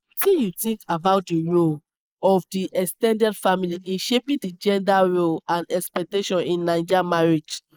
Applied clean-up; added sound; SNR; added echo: neural mask model Resemble Enhance denoiser.